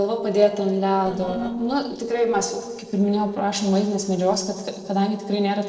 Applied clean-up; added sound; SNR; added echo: neural separator model SepFormer DNS4.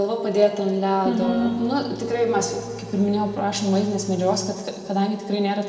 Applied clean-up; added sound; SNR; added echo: none; Engine / Domestic sounds, home sounds; 18 dB; reverberation time 2.2 s.